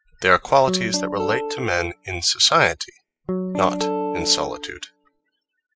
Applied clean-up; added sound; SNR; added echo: classical method spectral subtraction.